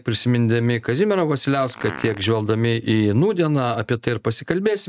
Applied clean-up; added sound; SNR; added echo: neural mask model RNNoise.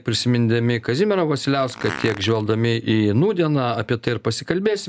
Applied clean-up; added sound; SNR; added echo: none; Fart; 15 dB; none.